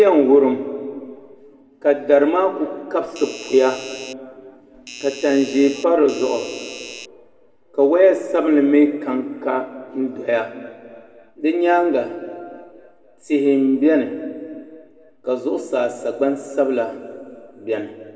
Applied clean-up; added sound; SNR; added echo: none; Doorbell; 16 dB; reverberation time 1.8 s.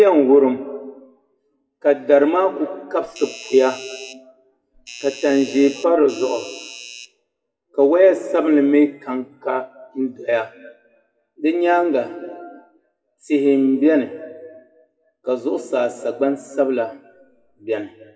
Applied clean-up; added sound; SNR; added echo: classical method WPE with log-MMSE.